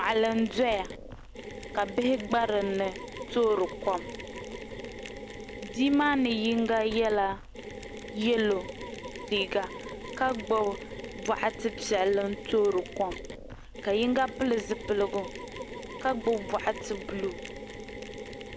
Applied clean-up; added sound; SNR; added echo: none; Mechanisms; 10 dB; none.